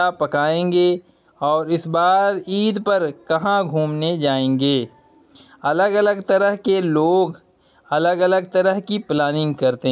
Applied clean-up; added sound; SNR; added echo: none; none; none; none.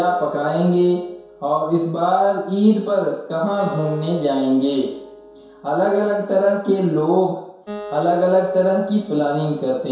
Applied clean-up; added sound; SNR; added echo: none; Acoustic guitar; 18 dB; reverberation time 0.7 s.